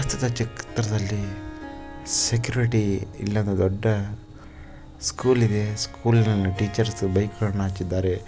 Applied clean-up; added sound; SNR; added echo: none; Harp; 18 dB; none.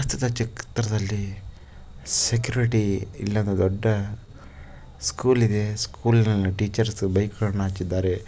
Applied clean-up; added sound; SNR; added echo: none; none; none; none.